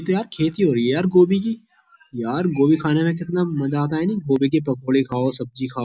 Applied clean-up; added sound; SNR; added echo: none; none; none; none.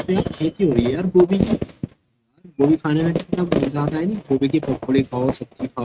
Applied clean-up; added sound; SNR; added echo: neural mask model RNNoise.